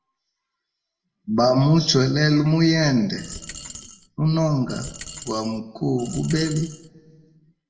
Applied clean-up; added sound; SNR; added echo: none; Coin (dropping); 16 dB; reverberation time 0.9 s.